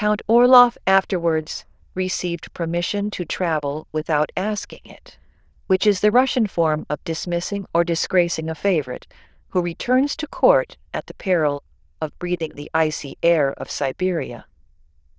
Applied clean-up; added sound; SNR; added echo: neural diffusion model UNIVERSE++.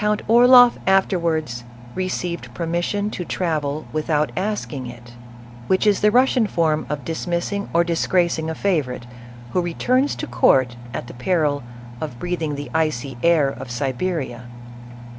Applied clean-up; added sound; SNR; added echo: none; Engine; 14 dB; none.